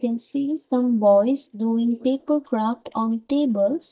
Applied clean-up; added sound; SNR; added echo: neural mask model DeepFilterNet 3.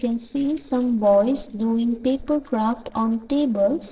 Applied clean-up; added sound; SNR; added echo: neural separator model SepFormer DNS4.